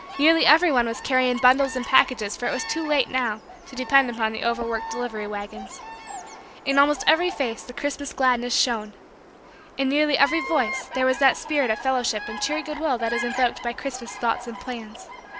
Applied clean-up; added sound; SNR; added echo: none; Bird vocalization, bird call, bird song; 12 dB; none.